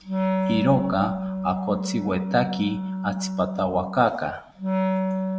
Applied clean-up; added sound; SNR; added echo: none; Wind instrument, woodwind instrument; 1 dB; none.